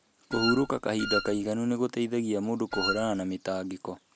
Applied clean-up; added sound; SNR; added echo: none; Wind instrument, woodwind instrument; 4 dB; none.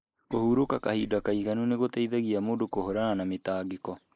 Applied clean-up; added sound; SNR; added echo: neural mask model Resemble Enhance denoiser.